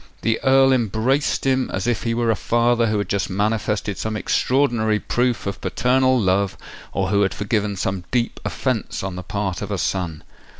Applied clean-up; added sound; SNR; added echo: none; none; none; none.